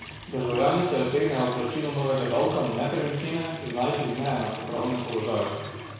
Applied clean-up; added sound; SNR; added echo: none; Trickle, dribble / Sink (filling or washing) / Water tap, faucet; 12 dB; reverberation time 1.1 s.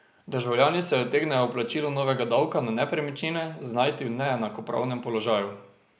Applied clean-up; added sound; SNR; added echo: none; none; none; none.